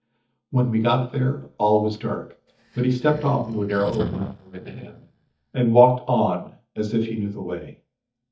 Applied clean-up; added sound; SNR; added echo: neural mask model DeepFilterNet 3.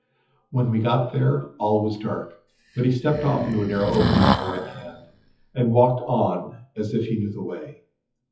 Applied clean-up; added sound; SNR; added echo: classical method WPE with log-MMSE.